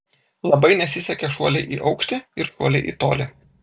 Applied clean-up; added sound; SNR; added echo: none; none; none; none.